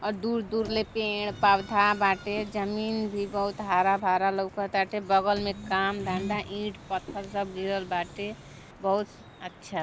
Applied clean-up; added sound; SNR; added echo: none; Drip + Subway, metro, underground; 18 dB; none.